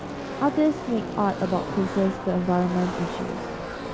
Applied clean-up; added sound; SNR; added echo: none; Car passing by / Race car, auto racing; 6 dB; none.